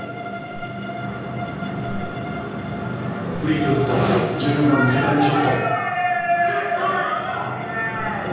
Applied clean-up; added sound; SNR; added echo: none; Bowed string instrument; 10 dB; reverberation time 1.3 s.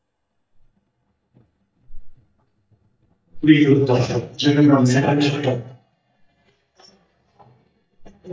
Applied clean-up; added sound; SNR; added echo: neural mask model DeepFilterNet 3.